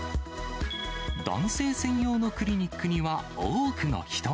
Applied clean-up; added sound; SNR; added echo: none; none; none; none.